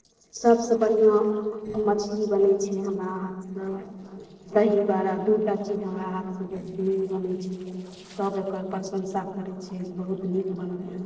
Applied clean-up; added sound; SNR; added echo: neural separator model SepFormer DNS4.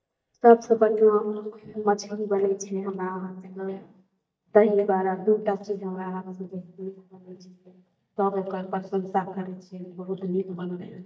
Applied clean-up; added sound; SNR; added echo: neural mask model DeepFilterNet 3.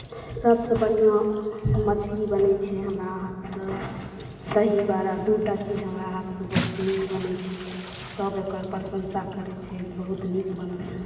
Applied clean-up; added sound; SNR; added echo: none; Bathtub (filling or washing) / Splash, splatter; 14 dB; reverberation time 2.3 s.